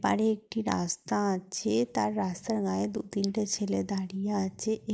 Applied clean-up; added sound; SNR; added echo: neural mask model Resemble Enhance denoiser.